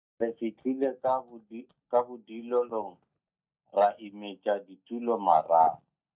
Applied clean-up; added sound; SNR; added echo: neural mask model DeepFilterNet 3.